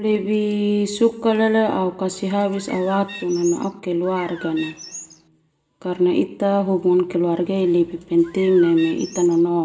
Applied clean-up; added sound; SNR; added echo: none; Bird; 17 dB; reverberation time 1.3 s.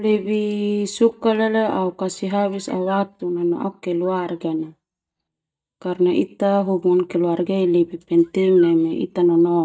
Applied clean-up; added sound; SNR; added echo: neural mask model DeepFilterNet 3.